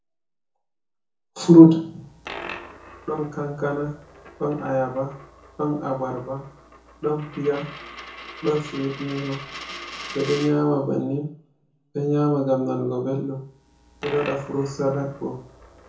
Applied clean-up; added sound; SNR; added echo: none; Coin (dropping); 17 dB; reverberation time 0.6 s.